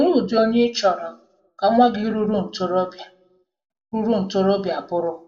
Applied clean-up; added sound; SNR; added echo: none; none; none; reverberation time 0.3 s.